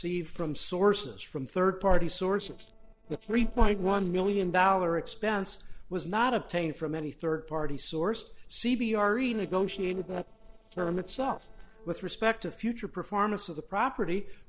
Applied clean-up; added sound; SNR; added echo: neural separator model SepFormer DNS4.